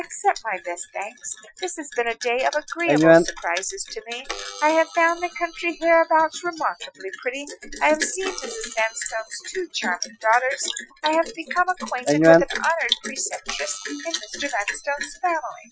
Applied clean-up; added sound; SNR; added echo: classical method Wiener filter.